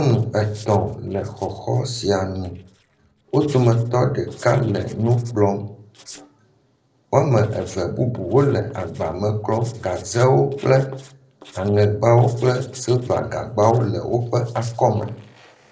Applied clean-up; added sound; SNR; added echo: neural separator model SepFormer DNS4.